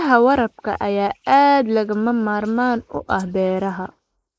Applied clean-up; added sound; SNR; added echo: neural mask model Resemble Enhance denoiser.